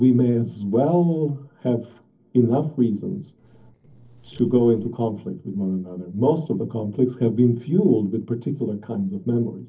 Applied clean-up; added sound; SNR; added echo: neural separator model SepFormer DNS4.